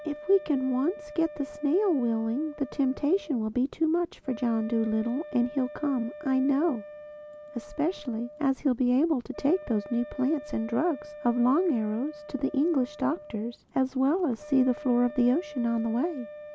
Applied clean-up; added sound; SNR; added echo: none; Wind instrument, woodwind instrument; 16 dB; none.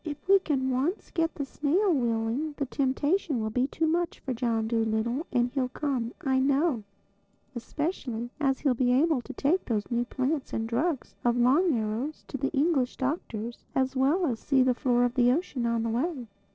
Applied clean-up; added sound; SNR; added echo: neural separator model SepFormer DNS4.